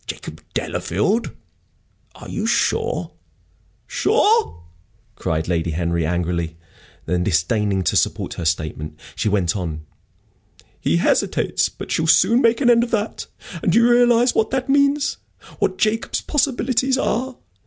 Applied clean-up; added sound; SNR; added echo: none; none; none; none.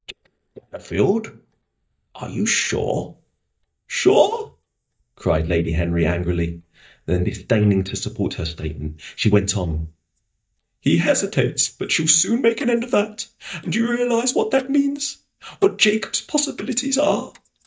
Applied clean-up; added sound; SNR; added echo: neural mask model DeepFilterNet 3.